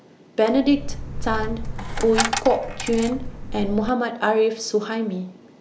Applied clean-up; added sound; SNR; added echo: none; Coin (dropping); 5 dB; none.